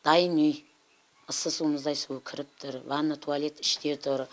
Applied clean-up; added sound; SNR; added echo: none; none; none; none.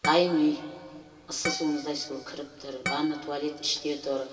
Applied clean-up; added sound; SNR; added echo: none; Harp; 10 dB; reverberation time 2.5 s.